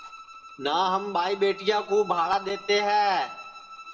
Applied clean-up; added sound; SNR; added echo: none; Bowed string instrument; 17 dB; reverberation time 0.6 s.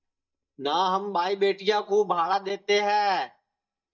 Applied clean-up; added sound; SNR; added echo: neural mask model DeepFilterNet 3.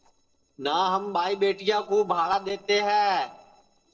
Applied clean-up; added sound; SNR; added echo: neural separator model SepFormer DNS4.